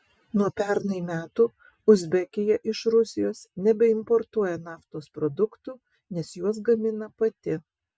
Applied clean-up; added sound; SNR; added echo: none; none; none; none.